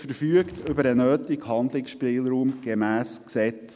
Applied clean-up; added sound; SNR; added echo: none; Walk, footsteps; 19 dB; none.